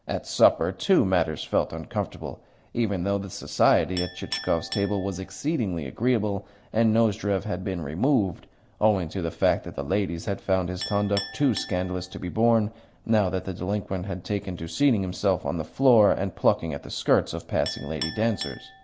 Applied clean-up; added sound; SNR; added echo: none; Chink, clink; 19 dB; none.